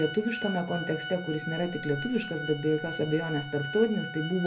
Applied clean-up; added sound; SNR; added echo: none; Organ; 9 dB; reverberation time 0.3 s.